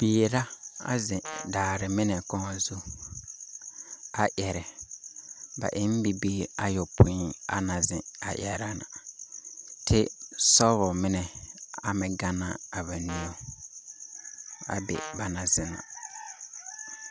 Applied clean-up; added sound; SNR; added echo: none; Brass instrument; 13 dB; none.